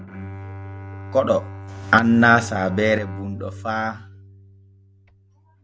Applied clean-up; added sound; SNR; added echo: none; Bowed string instrument; 12 dB; none.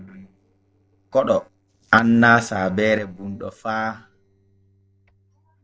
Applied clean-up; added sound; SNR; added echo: neural separator model SepFormer DNS4.